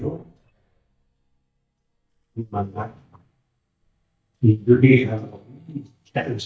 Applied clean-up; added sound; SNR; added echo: neural mask model DeepFilterNet 3.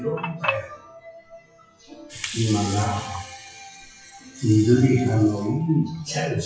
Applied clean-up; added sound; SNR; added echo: classical method WPE with log-MMSE.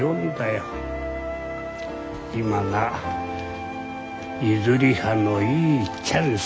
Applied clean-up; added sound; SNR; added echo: none; none; none; none.